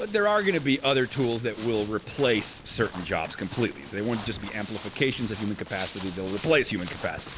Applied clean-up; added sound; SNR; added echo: none; Walk, footsteps; 11 dB; none.